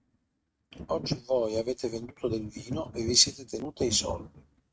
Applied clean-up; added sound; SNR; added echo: neural mask model RNNoise.